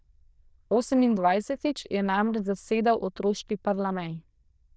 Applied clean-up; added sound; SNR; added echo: neural diffusion model UNIVERSE++.